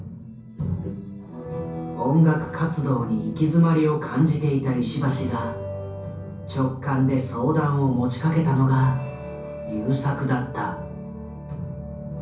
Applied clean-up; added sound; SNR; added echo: none; none; none; reverberation time 0.6 s.